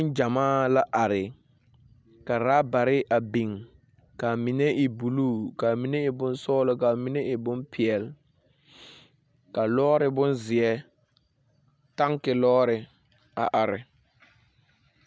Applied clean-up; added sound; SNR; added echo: none; none; none; none.